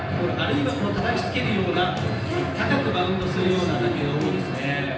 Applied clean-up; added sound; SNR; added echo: none; Drum kit; 18 dB; reverberation time 0.9 s.